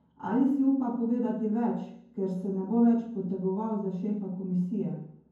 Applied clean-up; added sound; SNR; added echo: none; none; none; reverberation time 0.9 s.